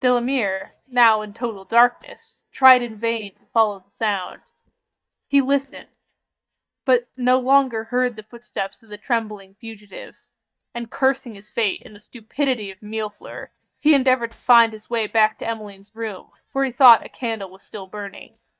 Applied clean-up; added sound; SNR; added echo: neural mask model DeepFilterNet 3.